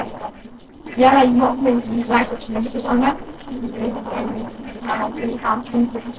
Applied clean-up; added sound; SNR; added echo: neural separator model SepFormer DNS4.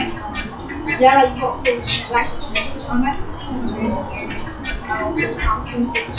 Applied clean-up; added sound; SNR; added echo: classical method WPE with log-MMSE.